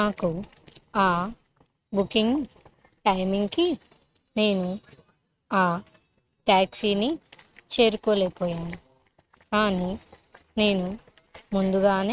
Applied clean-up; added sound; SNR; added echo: neural mask model RNNoise.